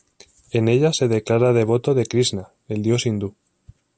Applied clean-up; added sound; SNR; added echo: none; none; none; none.